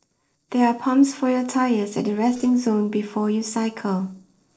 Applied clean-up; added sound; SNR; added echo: neural separator model SepFormer DNS4.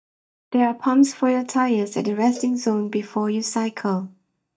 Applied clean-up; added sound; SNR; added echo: neural mask model DeepFilterNet 3.